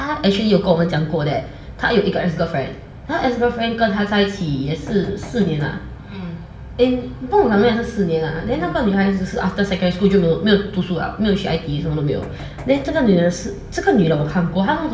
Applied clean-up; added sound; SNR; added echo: none; Knock; 19 dB; reverberation time 0.8 s.